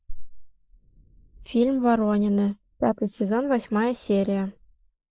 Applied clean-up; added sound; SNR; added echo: neural mask model Resemble Enhance denoiser.